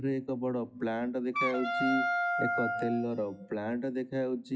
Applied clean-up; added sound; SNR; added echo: classical method log-MMSE.